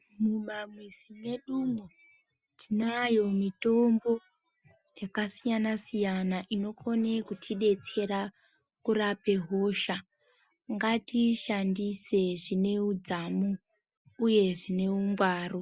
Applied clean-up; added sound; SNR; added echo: none; none; none; none.